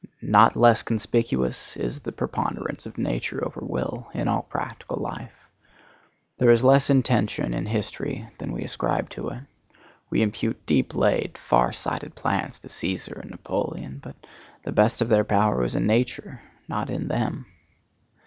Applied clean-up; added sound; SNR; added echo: none; none; none; none.